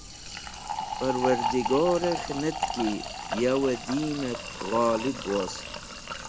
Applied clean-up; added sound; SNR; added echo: none; Fill (with liquid); 5 dB; none.